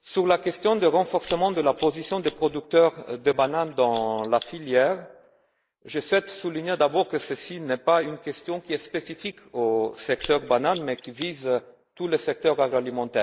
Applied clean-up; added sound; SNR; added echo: neural mask model Resemble Enhance denoiser.